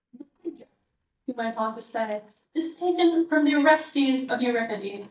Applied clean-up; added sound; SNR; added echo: neural mask model DeepFilterNet 3.